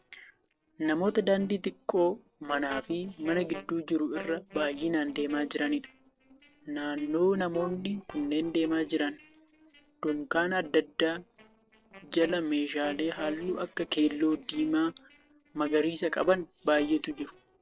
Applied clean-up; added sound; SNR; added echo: neural separator model SepFormer DNS4.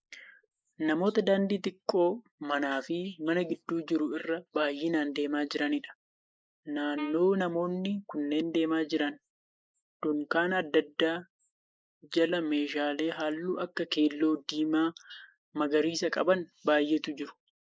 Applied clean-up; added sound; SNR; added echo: neural mask model Resemble Enhance denoiser.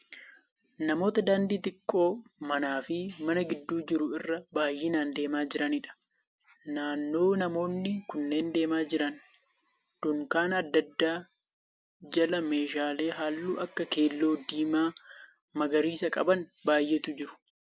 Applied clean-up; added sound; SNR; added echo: none; none; none; none.